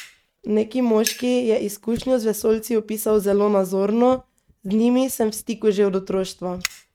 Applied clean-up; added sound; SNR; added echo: neural mask model RNNoise.